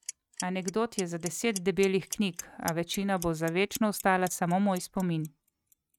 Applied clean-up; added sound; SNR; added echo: neural mask model RNNoise.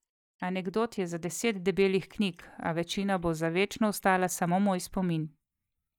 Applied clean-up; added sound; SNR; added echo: neural mask model DeepFilterNet 3.